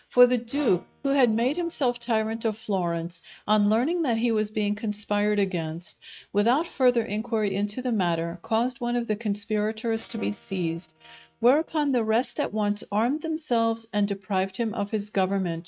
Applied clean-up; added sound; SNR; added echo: neural mask model RNNoise.